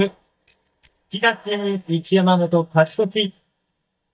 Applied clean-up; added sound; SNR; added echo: neural mask model DeepFilterNet 3.